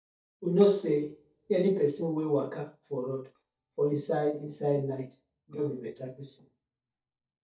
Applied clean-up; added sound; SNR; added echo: neural mask model DeepFilterNet 3.